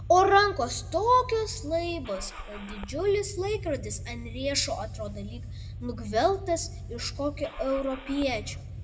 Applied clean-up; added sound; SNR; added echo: none; Engine starting / Car; 10 dB; reverberation time 1.3 s.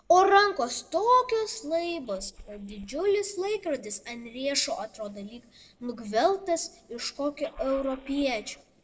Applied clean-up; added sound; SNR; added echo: neural separator model SepFormer DNS4.